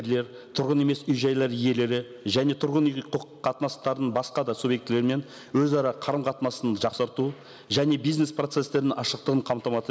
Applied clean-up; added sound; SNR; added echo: none; none; none; none.